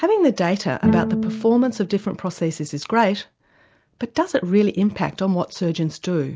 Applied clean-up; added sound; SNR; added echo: none; Bowed string instrument; 5 dB; none.